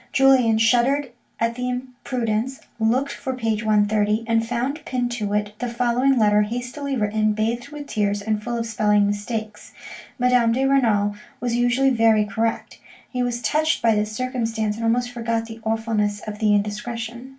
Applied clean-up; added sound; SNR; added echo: none; none; none; reverberation time 0.2 s.